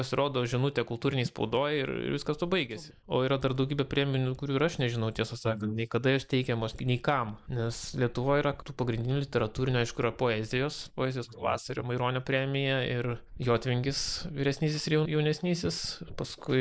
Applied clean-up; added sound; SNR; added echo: neural mask model Resemble Enhance denoiser.